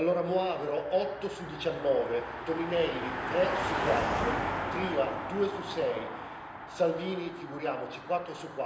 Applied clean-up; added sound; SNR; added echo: none; Car passing by; 4 dB; reverberation time 0.9 s.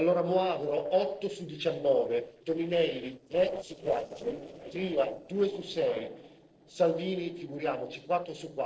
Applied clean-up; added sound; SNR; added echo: neural separator model SepFormer DNS4.